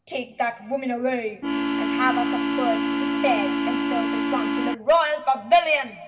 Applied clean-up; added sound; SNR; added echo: none; Organ; -1 dB; reverberation time 1.8 s.